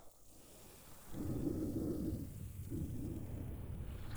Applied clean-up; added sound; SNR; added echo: neural mask model Resemble Enhance denoiser.